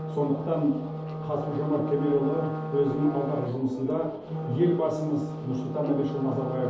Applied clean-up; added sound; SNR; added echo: none; Wind instrument, woodwind instrument; 7 dB; reverberation time 2.2 s.